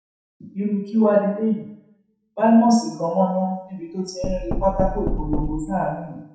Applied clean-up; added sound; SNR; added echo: none; Knock; 5 dB; reverberation time 0.7 s.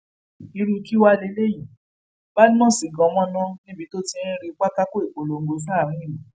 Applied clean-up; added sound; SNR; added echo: none; none; none; none.